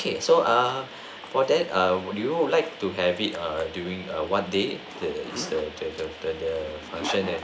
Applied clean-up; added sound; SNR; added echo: none; Zipper (clothing); 16 dB; none.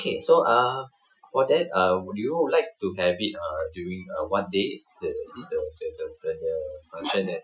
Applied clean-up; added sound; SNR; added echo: classical method Wiener filter.